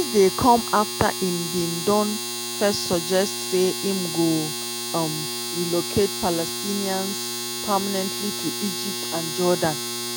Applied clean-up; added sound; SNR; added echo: none; Domestic sounds, home sounds; 5 dB; none.